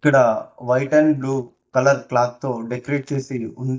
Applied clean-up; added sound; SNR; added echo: neural mask model DeepFilterNet 3.